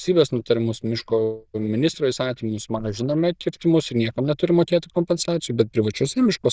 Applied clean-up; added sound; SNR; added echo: neural diffusion model UNIVERSE++.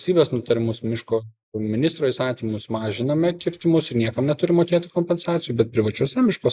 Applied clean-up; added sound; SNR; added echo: neural mask model Resemble Enhance denoiser.